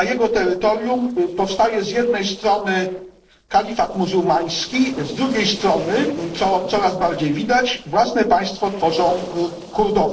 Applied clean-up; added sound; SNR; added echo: neural separator model SepFormer DNS4.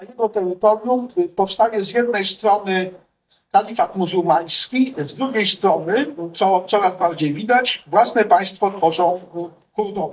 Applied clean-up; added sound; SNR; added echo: neural mask model DeepFilterNet 3.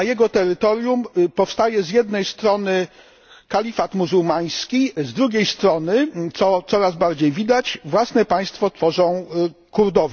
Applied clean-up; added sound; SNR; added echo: none; none; none; none.